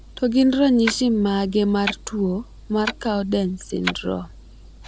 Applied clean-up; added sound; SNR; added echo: none; Clock; 13 dB; none.